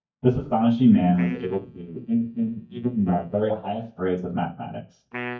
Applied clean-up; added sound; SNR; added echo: neural mask model DeepFilterNet 3.